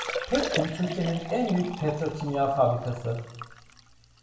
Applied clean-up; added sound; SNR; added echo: none; Liquid; 8 dB; reverberation time 0.8 s.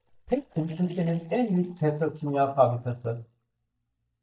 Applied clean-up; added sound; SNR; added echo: neural mask model DeepFilterNet 3.